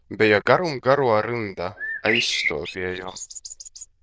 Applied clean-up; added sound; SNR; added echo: neural diffusion model UNIVERSE++.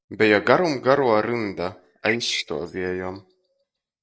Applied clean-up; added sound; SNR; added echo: neural mask model DeepFilterNet 3.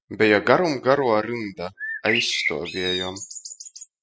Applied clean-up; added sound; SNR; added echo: classical method spectral subtraction.